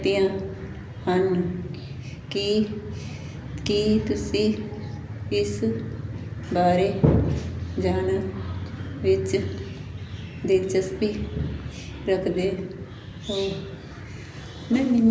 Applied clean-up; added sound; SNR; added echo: none; none; none; none.